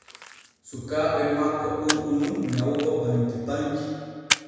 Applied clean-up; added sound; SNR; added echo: none; Splash, splatter; 8 dB; reverberation time 1.9 s.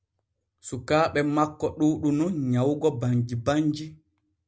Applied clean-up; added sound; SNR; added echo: none; none; none; none.